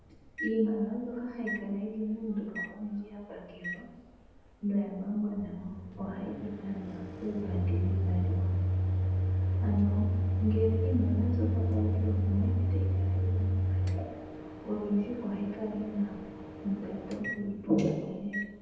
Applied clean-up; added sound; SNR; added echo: none; Microwave oven; -2 dB; reverberation time 1.1 s.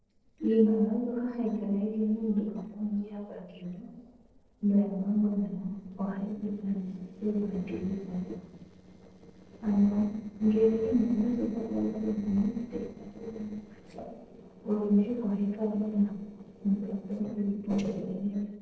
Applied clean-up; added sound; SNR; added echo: neural separator model SepFormer DNS4.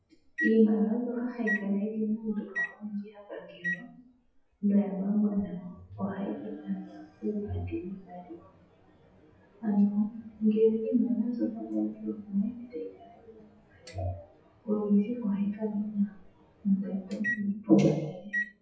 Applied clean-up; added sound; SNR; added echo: classical method WPE with log-MMSE.